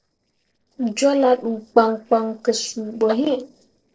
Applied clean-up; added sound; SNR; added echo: neural separator model SepFormer DNS4.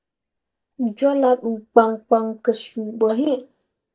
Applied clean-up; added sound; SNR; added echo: neural mask model DeepFilterNet 3.